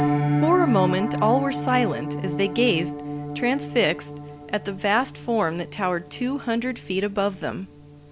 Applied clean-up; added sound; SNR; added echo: none; Piano; 5 dB; none.